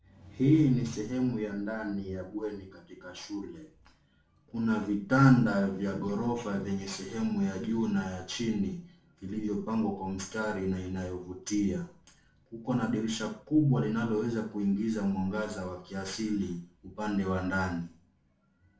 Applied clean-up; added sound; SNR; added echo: none; none; none; reverberation time 0.4 s.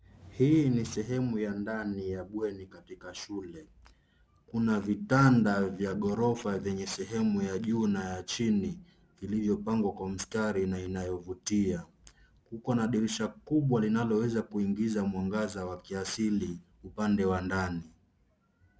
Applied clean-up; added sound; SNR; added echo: none; none; none; none.